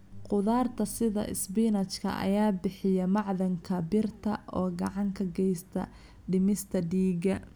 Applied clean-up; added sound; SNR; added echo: none; none; none; none.